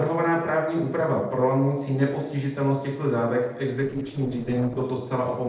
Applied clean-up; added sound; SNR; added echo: neural separator model SepFormer DNS4.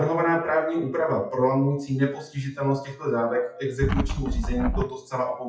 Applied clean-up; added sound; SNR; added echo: classical method WPE with log-MMSE.